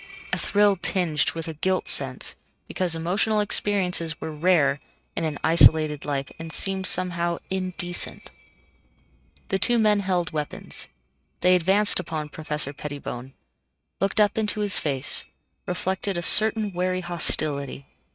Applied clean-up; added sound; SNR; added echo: neural mask model RNNoise.